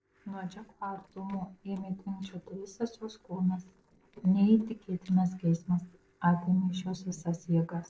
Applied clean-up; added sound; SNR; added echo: neural separator model SepFormer DNS4.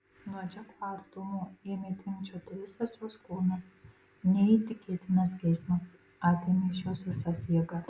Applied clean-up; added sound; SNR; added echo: none; none; none; none.